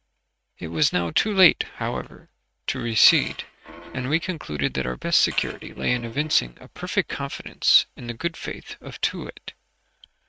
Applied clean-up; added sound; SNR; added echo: neural mask model RNNoise.